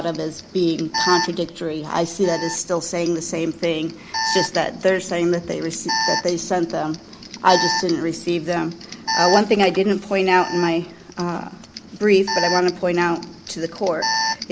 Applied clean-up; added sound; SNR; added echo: none; Alarm; 7 dB; none.